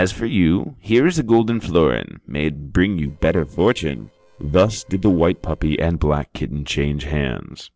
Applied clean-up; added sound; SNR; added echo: neural separator model SepFormer DNS4.